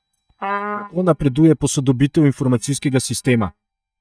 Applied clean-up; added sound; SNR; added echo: neural mask model DeepFilterNet 3.